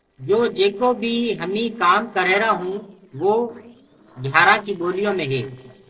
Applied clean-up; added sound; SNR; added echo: neural separator model SepFormer DNS4.